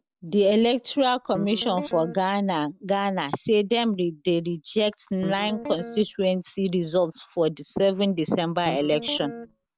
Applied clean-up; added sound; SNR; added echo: none; Guitar; 11 dB; none.